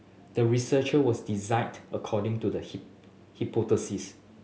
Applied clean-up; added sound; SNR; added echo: none; none; none; none.